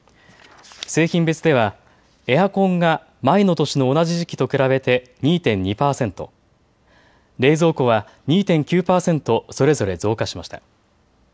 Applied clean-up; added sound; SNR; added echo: none; none; none; none.